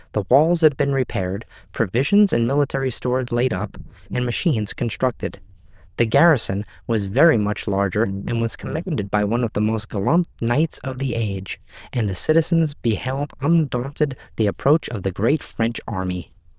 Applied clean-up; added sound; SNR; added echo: neural diffusion model UNIVERSE++.